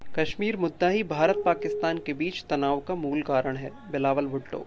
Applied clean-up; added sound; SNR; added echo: none; Glass; 8 dB; none.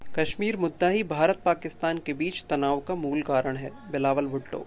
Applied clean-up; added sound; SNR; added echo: none; none; none; none.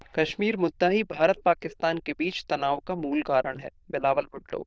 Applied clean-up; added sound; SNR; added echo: neural diffusion model UNIVERSE++.